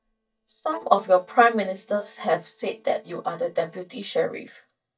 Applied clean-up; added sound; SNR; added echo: neural mask model DeepFilterNet 3.